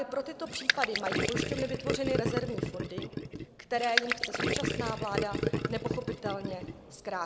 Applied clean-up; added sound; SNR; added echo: none; Gurgling; -3 dB; none.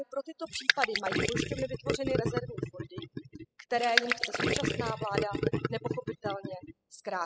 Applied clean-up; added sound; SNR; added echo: classical method spectral subtraction.